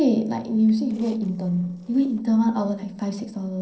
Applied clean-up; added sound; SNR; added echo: neural separator model SepFormer DNS4.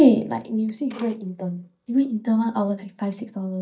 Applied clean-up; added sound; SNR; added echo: neural mask model DeepFilterNet 3.